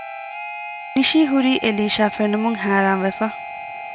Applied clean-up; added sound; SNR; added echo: none; Harmonica; 11 dB; none.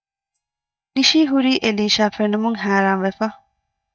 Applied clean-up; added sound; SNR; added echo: neural mask model DeepFilterNet 3.